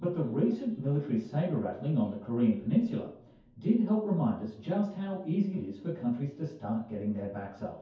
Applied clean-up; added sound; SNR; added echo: none; none; none; reverberation time 0.6 s.